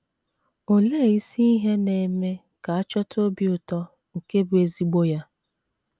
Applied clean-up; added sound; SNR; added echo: none; none; none; none.